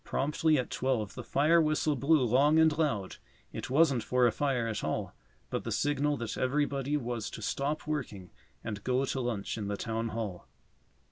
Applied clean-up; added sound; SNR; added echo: none; none; none; none.